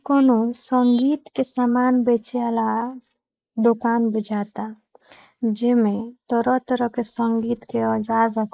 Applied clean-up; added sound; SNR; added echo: neural mask model Resemble Enhance denoiser.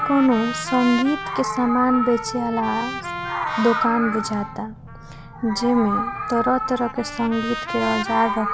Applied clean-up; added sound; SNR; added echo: none; Trumpet + Meow; 5 dB; none.